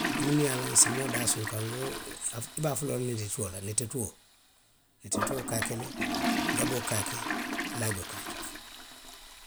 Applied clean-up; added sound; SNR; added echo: none; Toilet flush; 3 dB; none.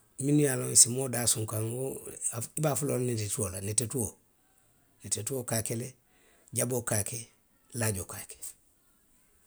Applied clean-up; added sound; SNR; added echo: none; none; none; none.